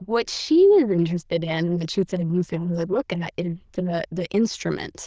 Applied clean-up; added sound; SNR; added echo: neural diffusion model UNIVERSE++.